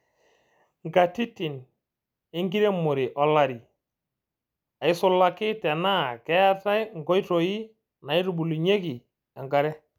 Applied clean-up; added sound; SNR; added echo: none; none; none; none.